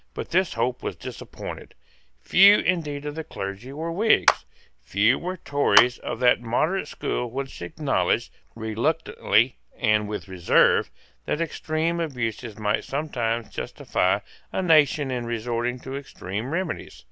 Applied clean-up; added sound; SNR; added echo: none; Clapping; 4 dB; none.